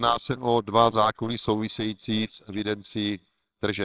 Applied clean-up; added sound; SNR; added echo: neural separator model SepFormer WHAMR!.